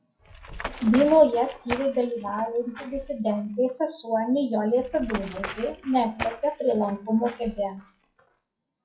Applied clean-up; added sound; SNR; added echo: classical method WPE with log-MMSE.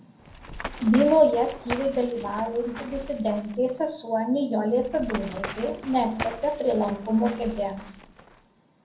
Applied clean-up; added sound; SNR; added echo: none; Run; 13 dB; reverberation time 0.5 s.